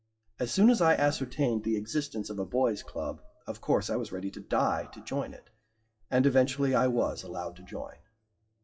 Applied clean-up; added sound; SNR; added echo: classical method WPE with log-MMSE.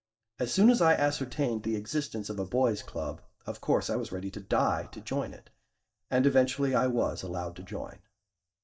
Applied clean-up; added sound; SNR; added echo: neural mask model DeepFilterNet 3.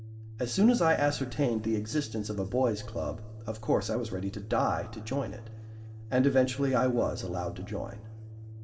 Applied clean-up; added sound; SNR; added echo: none; Organ; 13 dB; reverberation time 2.6 s.